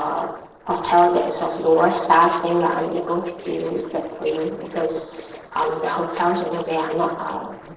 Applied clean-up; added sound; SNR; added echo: neural separator model SepFormer DNS4.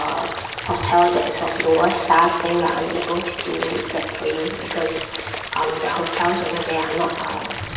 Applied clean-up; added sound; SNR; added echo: none; Stream / Liquid; 8 dB; reverberation time 1.3 s.